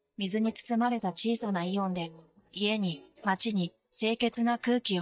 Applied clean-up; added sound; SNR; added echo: neural mask model DeepFilterNet 3.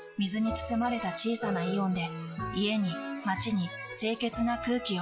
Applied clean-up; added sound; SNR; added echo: classical method log-MMSE.